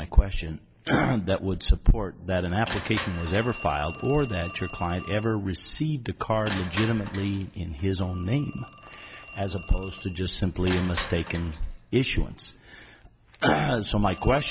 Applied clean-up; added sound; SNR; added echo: none; Telephone + Crushing; 15 dB; none.